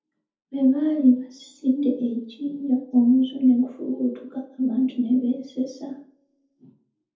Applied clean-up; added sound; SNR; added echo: none; none; none; reverberation time 0.5 s.